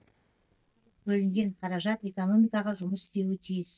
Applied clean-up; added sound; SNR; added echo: neural mask model DeepFilterNet 3.